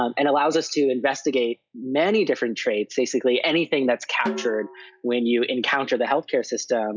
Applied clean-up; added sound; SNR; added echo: classical method log-MMSE.